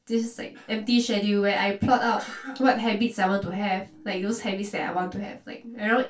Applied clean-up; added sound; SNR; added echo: neural separator model SepFormer DNS4.